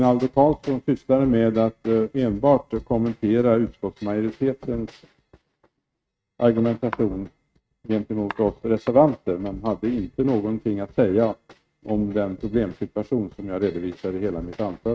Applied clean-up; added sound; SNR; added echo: neural mask model RNNoise.